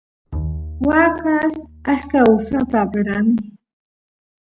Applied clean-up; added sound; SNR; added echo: none; Bowed string instrument; 13 dB; none.